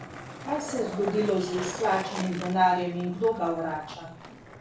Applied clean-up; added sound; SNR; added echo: none; Skateboard; 11 dB; reverberation time 0.3 s.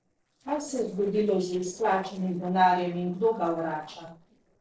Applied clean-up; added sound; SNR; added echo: neural separator model SepFormer DNS4.